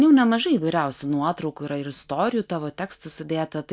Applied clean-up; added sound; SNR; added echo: neural mask model Resemble Enhance denoiser.